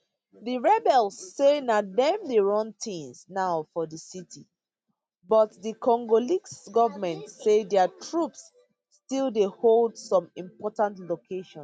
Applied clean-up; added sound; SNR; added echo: none; none; none; none.